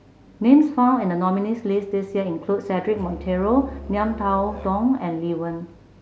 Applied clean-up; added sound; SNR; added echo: none; Musical instrument; 15 dB; none.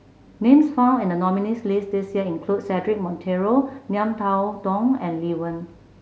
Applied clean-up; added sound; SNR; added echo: none; none; none; none.